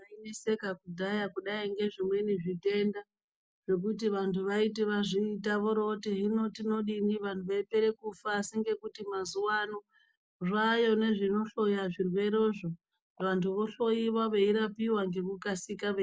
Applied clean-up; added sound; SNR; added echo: none; none; none; none.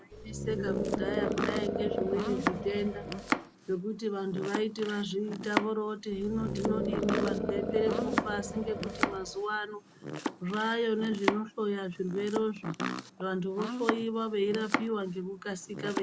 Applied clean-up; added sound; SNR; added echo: none; Animal + Domestic sounds, home sounds; 1 dB; none.